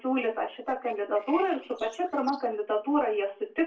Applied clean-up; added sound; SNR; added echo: neural separator model SepFormer DNS4.